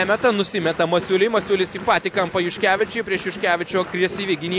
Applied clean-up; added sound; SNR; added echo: none; none; none; none.